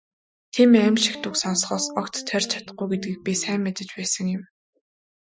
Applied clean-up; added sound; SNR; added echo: classical method Wiener filter.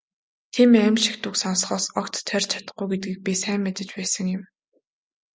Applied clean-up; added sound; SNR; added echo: none; none; none; none.